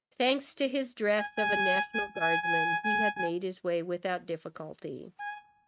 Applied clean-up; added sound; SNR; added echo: neural mask model RNNoise.